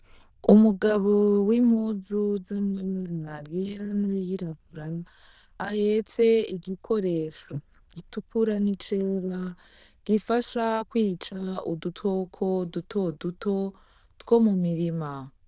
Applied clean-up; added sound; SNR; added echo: neural diffusion model UNIVERSE++.